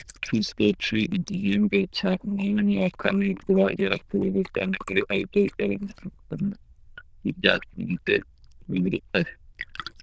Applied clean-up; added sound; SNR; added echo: neural diffusion model UNIVERSE++.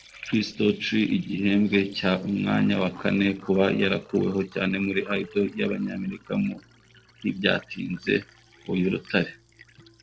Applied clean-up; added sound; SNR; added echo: neural separator model SepFormer DNS4.